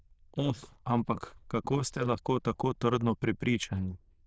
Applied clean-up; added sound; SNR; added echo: neural diffusion model UNIVERSE++.